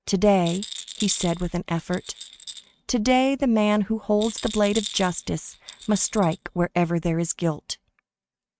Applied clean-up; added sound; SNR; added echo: neural mask model RNNoise.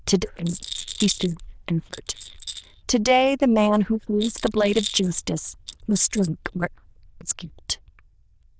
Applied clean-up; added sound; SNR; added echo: neural diffusion model UNIVERSE++.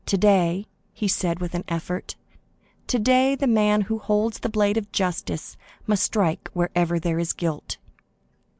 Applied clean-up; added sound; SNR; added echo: none; none; none; none.